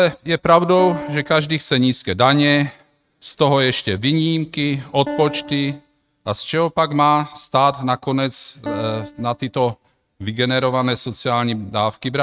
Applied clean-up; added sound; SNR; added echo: neural mask model RNNoise.